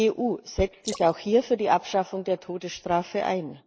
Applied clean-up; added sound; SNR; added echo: neural mask model Resemble Enhance denoiser.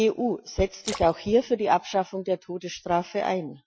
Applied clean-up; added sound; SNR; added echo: classical method Wiener filter.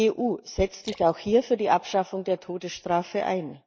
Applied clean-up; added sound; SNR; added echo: neural mask model DeepFilterNet 3.